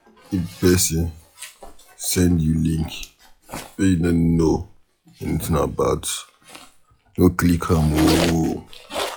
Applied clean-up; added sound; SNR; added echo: classical method log-MMSE.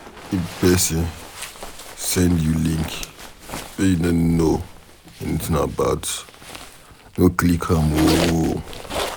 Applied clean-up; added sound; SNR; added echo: none; Zipper (clothing); 12 dB; none.